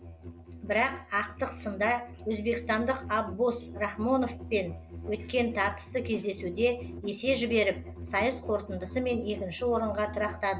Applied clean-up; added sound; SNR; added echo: none; Musical instrument; 12 dB; none.